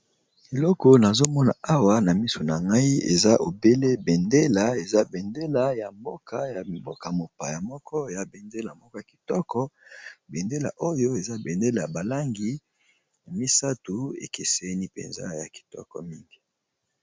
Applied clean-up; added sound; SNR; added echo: none; none; none; none.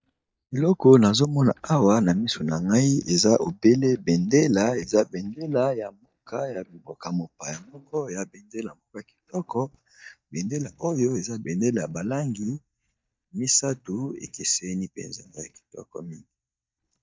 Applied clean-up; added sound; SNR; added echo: neural mask model DeepFilterNet 3.